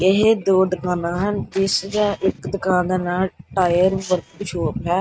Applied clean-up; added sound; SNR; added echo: neural mask model RNNoise.